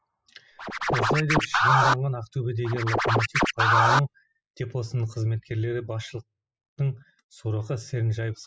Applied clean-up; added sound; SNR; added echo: classical method spectral subtraction.